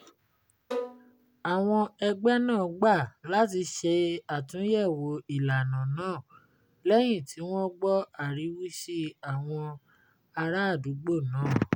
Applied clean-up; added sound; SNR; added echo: none; Bowed string instrument; 12 dB; none.